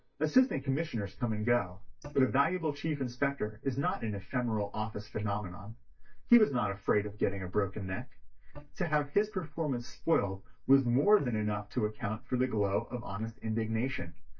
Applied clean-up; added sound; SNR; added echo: neural mask model DeepFilterNet 3.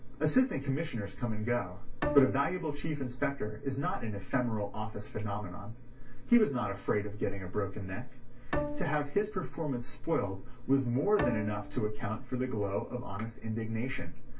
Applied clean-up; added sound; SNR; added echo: none; Bowed string instrument; 9 dB; reverberation time 0.2 s.